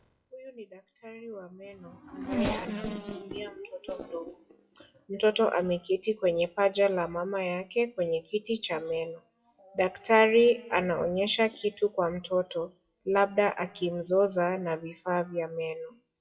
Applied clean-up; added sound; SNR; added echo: classical method WPE with log-MMSE.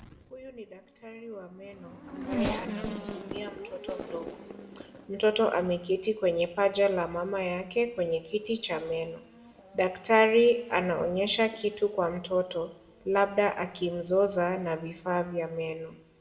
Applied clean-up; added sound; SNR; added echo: none; Race car, auto racing / Accelerating, revving, vroom; 14 dB; reverberation time 0.8 s.